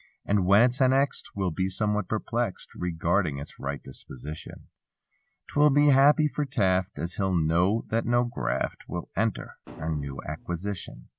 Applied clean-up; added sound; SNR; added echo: none; Thump, thud; 19 dB; none.